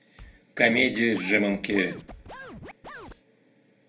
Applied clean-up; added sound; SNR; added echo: none; Scratching (performance technique); 16 dB; reverberation time 0.3 s.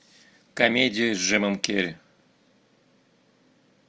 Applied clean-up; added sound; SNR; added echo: none; none; none; none.